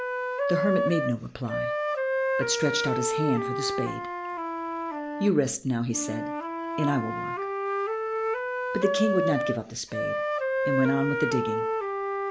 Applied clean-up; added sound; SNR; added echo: none; Wind instrument, woodwind instrument; -1 dB; none.